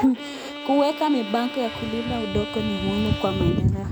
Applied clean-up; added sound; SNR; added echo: none; Bowed string instrument; 10 dB; none.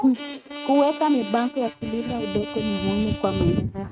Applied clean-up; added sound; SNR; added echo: neural mask model RNNoise.